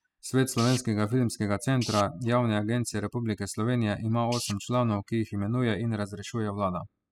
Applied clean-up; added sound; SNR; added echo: classical method spectral subtraction.